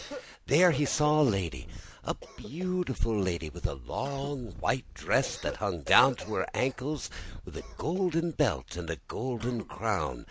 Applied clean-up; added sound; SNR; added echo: none; Purr + Cough; 16 dB; none.